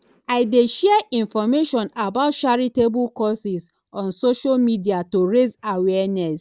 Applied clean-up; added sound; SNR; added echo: none; none; none; none.